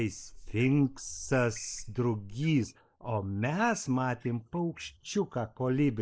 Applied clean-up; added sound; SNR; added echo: neural mask model Resemble Enhance denoiser.